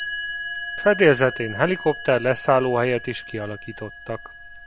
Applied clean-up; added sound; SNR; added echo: none; Chime; 4 dB; none.